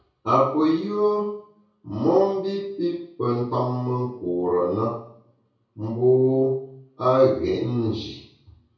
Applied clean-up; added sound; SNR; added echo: none; none; none; reverberation time 0.6 s.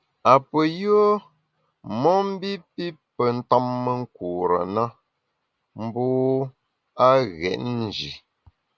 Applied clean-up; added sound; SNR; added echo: none; none; none; none.